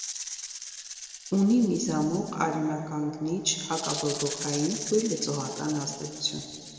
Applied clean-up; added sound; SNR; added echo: none; Rattle (instrument); 10 dB; reverberation time 2.6 s.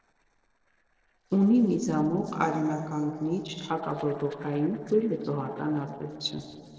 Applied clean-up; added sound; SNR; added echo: neural separator model SepFormer DNS4.